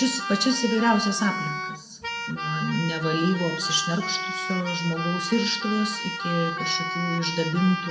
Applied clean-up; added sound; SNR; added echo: none; Keyboard (musical); 5 dB; reverberation time 1.7 s.